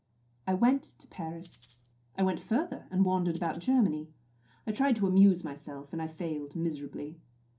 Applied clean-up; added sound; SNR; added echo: none; Rattle (instrument); 12 dB; reverberation time 0.3 s.